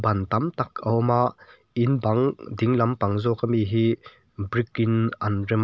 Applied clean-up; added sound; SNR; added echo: none; none; none; none.